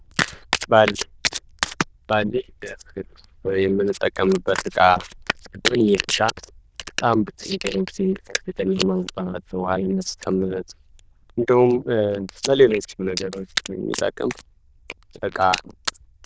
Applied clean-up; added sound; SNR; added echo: neural diffusion model UNIVERSE++.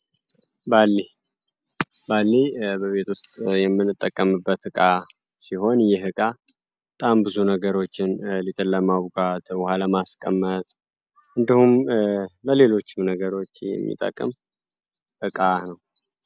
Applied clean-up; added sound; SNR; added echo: none; none; none; none.